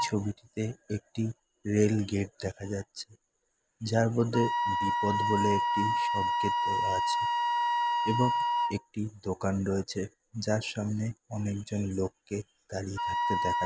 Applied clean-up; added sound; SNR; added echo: none; Wind instrument, woodwind instrument; 0 dB; none.